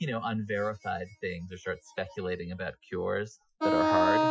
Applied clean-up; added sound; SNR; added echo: classical method Wiener filter.